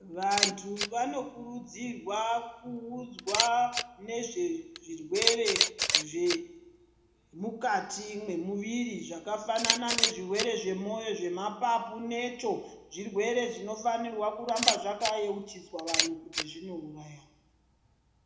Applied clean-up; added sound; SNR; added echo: none; Camera; 3 dB; reverberation time 0.7 s.